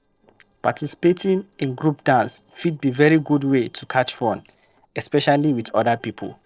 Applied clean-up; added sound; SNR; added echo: neural separator model SepFormer DNS4.